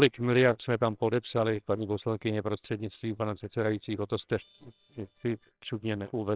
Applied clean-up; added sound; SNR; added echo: neural separator model SepFormer WHAMR!.